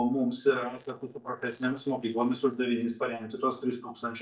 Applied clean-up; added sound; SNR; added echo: neural mask model DeepFilterNet 3.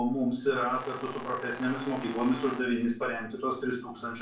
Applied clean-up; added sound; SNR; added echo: none; Brass instrument; 13 dB; reverberation time 0.3 s.